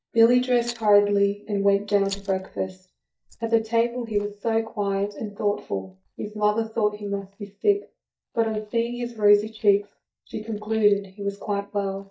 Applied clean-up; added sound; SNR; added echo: neural mask model DeepFilterNet 3.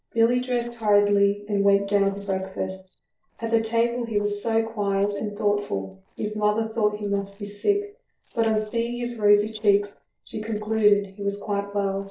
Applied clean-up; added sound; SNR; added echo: neural separator model SepFormer DNS4.